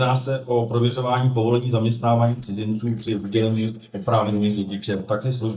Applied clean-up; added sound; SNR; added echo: neural mask model DeepFilterNet 3.